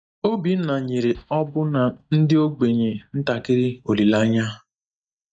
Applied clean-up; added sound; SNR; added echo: neural mask model DeepFilterNet 3.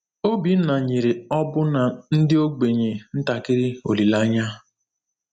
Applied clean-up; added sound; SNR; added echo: none; none; none; none.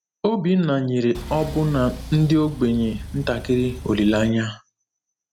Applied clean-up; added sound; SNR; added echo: none; Engine; 12 dB; none.